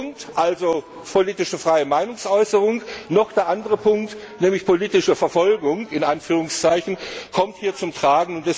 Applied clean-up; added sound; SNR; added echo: none; none; none; none.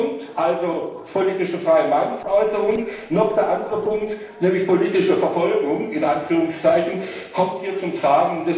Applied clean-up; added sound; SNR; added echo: neural separator model SepFormer DNS4.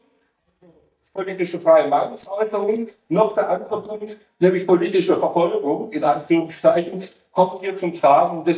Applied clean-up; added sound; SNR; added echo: neural mask model DeepFilterNet 3.